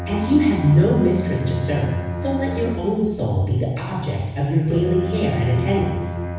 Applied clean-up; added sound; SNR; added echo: none; Bowed string instrument; 8 dB; reverberation time 1.1 s.